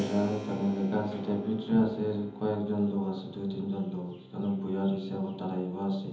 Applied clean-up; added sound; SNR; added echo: none; Keyboard (musical); 15 dB; reverberation time 1.3 s.